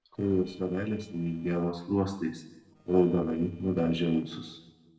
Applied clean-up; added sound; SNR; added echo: neural separator model SepFormer DNS4.